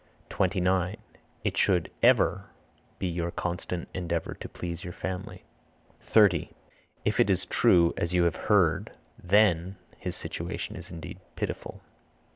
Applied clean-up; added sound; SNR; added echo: none; none; none; none.